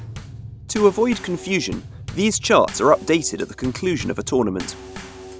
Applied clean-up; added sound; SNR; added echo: none; Bass drum / Snare drum / Drum kit; 14 dB; none.